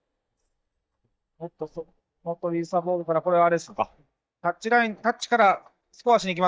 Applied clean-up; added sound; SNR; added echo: neural mask model DeepFilterNet 3.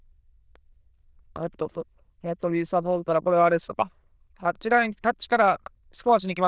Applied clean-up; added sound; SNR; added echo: neural diffusion model UNIVERSE++.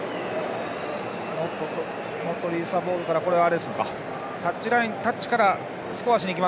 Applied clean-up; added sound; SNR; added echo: none; none; none; none.